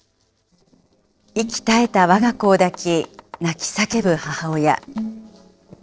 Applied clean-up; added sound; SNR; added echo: neural separator model SepFormer DNS4.